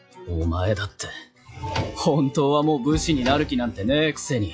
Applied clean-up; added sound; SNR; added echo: classical method log-MMSE.